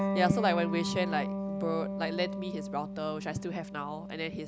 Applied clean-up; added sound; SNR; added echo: none; Electric guitar; 2 dB; none.